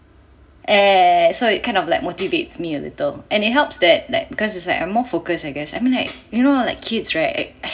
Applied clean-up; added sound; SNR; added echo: none; Tambourine; 12 dB; reverberation time 0.5 s.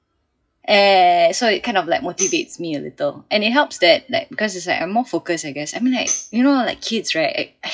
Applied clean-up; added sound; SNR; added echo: classical method WPE with log-MMSE.